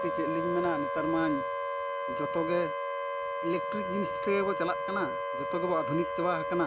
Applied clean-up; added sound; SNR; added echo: none; Wind instrument, woodwind instrument; 1 dB; none.